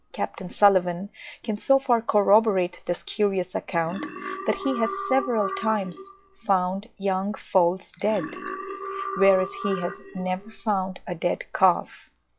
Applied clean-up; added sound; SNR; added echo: classical method log-MMSE.